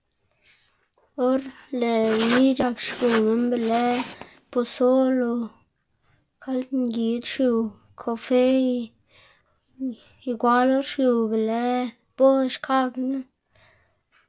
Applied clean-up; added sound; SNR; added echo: none; Writing; 7 dB; none.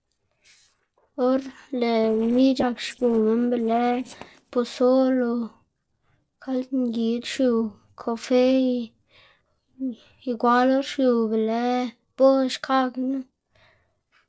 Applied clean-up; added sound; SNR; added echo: neural separator model SepFormer DNS4.